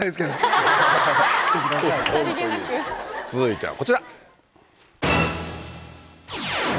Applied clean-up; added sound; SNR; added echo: none; none; none; none.